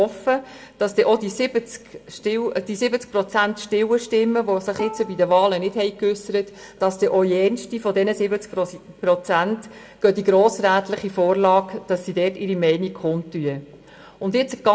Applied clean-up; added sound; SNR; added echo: none; Bowed string instrument; 19 dB; reverberation time 0.8 s.